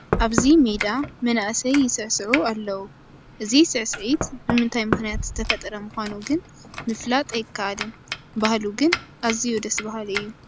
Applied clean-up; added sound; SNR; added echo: none; Knock + Domestic sounds, home sounds; 7 dB; none.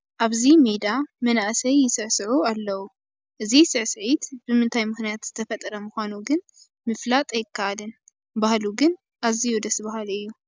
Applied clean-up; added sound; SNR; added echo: none; none; none; none.